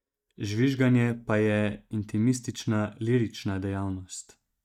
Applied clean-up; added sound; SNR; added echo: neural mask model DeepFilterNet 3.